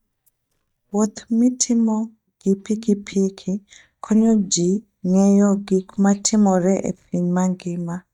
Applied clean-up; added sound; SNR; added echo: neural mask model DeepFilterNet 3.